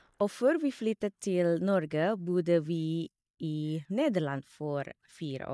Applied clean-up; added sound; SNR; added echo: neural mask model DeepFilterNet 3.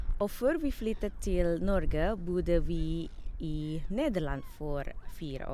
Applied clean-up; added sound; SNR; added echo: none; Gull, seagull; 1 dB; none.